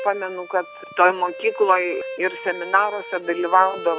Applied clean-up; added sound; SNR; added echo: none; Bowed string instrument; 13 dB; none.